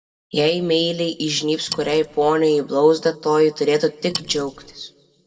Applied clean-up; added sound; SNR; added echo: neural separator model SepFormer DNS4.